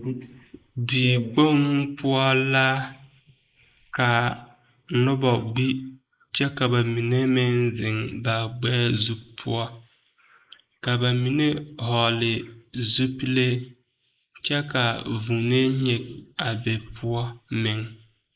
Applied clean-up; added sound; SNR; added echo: neural mask model Resemble Enhance denoiser.